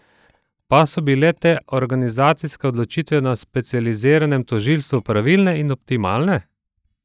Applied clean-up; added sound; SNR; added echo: neural mask model DeepFilterNet 3.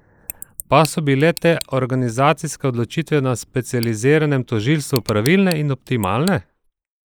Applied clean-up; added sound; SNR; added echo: neural mask model Resemble Enhance denoiser.